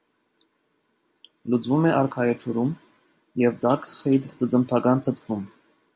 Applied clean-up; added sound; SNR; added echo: none; none; none; none.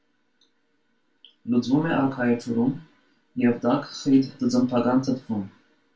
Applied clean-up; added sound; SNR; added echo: none; none; none; reverberation time 0.2 s.